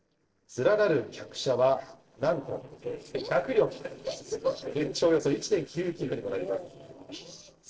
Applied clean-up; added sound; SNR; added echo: neural separator model SepFormer DNS4.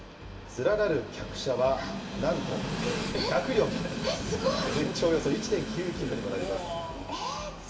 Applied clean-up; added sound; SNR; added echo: none; Train; 6 dB; reverberation time 2.1 s.